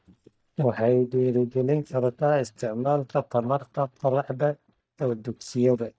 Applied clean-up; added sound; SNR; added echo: neural mask model DeepFilterNet 3.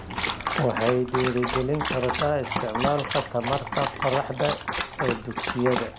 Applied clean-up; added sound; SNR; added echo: none; Dog; 3 dB; none.